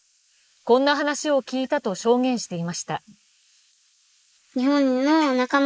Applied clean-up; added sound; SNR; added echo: neural mask model Resemble Enhance denoiser.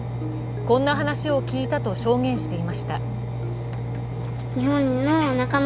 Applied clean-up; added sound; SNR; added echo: none; Engine; 3 dB; none.